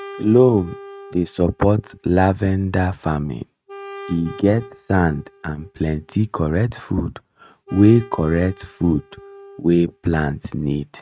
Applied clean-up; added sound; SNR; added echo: neural mask model RNNoise.